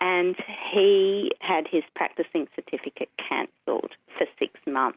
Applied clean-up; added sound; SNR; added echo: none; none; none; none.